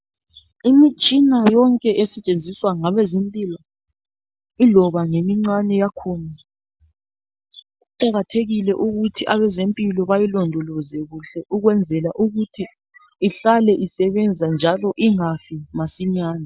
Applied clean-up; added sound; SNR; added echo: none; none; none; none.